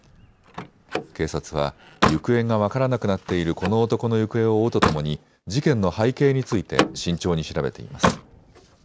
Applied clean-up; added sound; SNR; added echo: none; Slam; 6 dB; none.